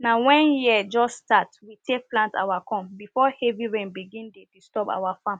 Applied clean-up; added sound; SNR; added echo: none; none; none; none.